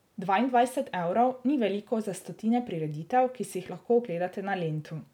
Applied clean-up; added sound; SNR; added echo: none; none; none; none.